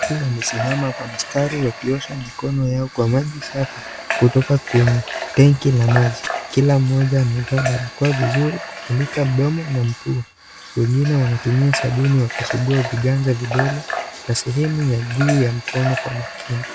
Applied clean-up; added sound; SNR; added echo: none; Water tap, faucet / Water; 10 dB; none.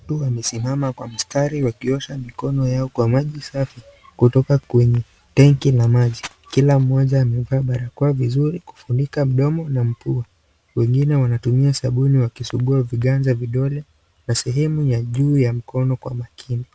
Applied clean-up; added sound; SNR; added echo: none; none; none; none.